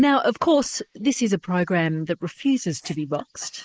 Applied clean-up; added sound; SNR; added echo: neural mask model Resemble Enhance denoiser.